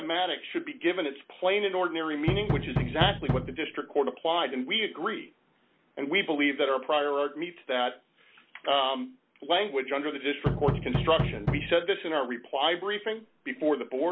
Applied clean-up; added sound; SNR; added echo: none; Knock; 0 dB; none.